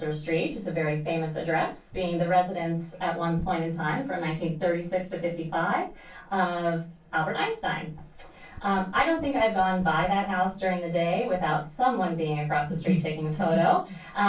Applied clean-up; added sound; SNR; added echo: neural separator model SepFormer DNS4.